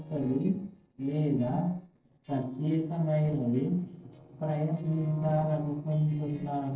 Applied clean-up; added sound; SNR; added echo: neural separator model SepFormer DNS4.